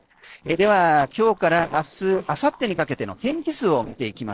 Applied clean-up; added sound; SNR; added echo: neural separator model SepFormer DNS4.